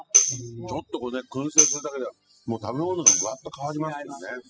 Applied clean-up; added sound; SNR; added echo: classical method spectral subtraction.